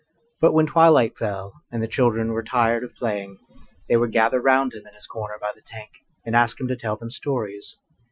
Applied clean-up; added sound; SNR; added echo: classical method Wiener filter.